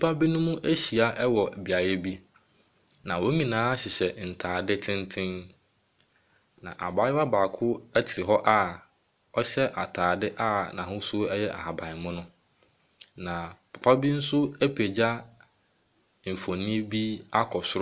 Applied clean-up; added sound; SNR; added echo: none; none; none; none.